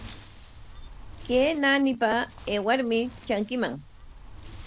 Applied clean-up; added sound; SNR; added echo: none; Wind; 16 dB; none.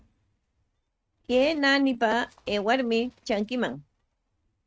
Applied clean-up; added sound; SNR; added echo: neural mask model RNNoise.